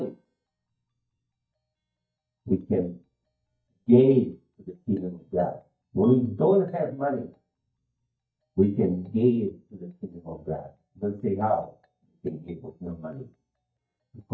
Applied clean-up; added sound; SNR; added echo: neural mask model DeepFilterNet 3.